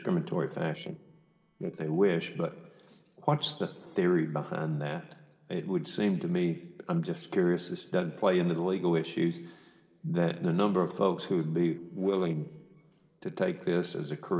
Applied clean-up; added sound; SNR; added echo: neural separator model SepFormer DNS4.